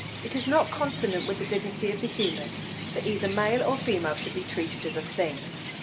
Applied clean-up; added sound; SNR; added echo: none; Chirp, tweet; 6 dB; reverberation time 1.3 s.